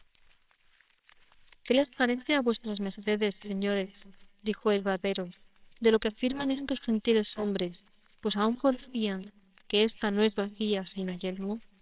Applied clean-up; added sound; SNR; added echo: neural separator model SepFormer WHAMR!.